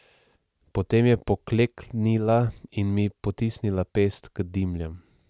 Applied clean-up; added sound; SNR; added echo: none; none; none; none.